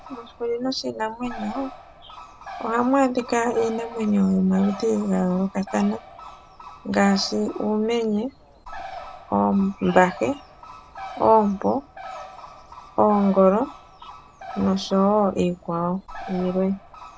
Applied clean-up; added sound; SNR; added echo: none; Bird; 16 dB; none.